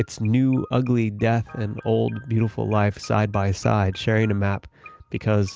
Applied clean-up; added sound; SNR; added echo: none; none; none; none.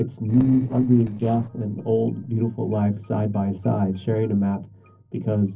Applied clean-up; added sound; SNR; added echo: neural separator model SepFormer DNS4.